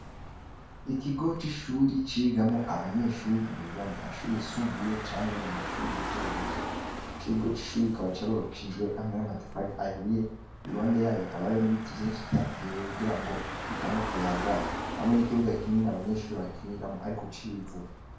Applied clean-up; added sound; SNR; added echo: none; Engine / Car; 8 dB; reverberation time 0.5 s.